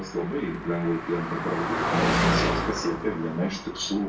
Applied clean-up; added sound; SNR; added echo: none; Car passing by; 0 dB; reverberation time 0.3 s.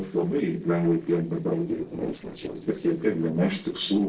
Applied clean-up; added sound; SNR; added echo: neural separator model SepFormer DNS4.